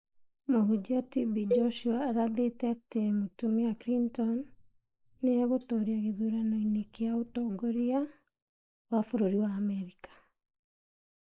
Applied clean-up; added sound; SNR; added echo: neural mask model Resemble Enhance denoiser.